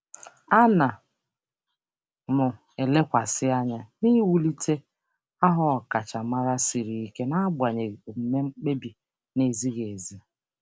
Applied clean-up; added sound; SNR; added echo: none; none; none; none.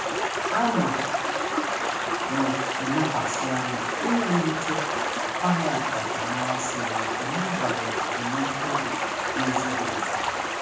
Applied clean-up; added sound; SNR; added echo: none; Stream; -3 dB; reverberation time 0.9 s.